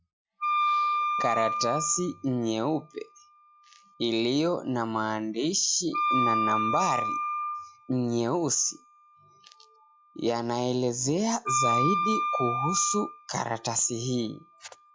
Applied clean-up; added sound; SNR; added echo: classical method log-MMSE.